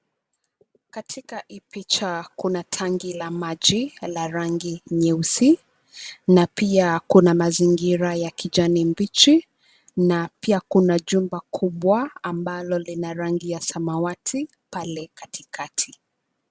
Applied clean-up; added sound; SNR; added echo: none; none; none; none.